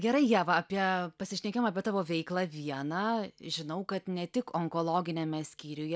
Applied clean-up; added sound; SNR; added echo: none; none; none; none.